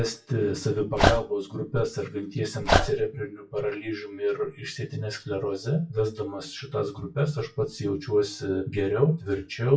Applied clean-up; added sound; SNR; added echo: classical method WPE with log-MMSE.